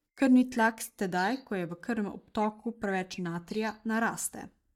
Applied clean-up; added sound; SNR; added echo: neural mask model DeepFilterNet 3.